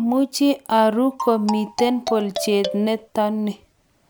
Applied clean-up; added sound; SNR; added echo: none; Marimba, xylophone; 9 dB; none.